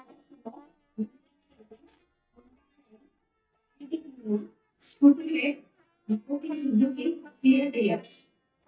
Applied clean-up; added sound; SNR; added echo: neural mask model DeepFilterNet 3.